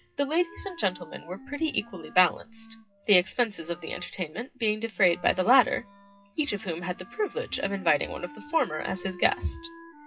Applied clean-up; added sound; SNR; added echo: classical method WPE with log-MMSE.